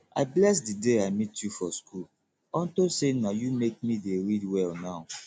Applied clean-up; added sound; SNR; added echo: none; none; none; none.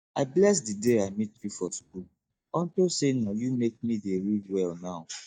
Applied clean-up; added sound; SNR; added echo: neural mask model DeepFilterNet 3.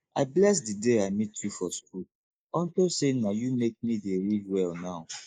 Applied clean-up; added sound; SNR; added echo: neural mask model Resemble Enhance denoiser.